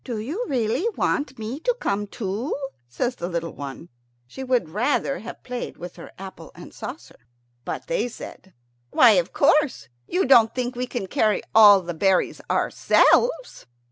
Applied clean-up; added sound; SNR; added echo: none; none; none; none.